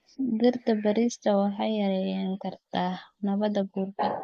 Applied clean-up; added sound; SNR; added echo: neural mask model Resemble Enhance denoiser.